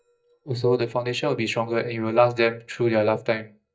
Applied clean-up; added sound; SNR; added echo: neural mask model DeepFilterNet 3.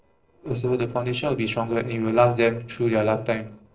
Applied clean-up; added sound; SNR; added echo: neural separator model SepFormer DNS4.